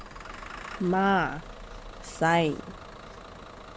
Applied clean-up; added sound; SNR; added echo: none; Engine starting / Bus; 15 dB; none.